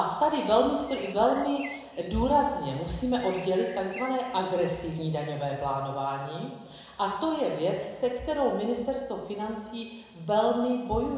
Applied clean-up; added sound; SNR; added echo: none; Bird; 18 dB; reverberation time 1.0 s.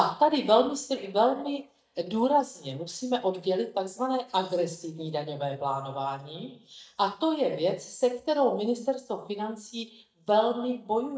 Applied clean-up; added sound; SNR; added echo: neural mask model DeepFilterNet 3.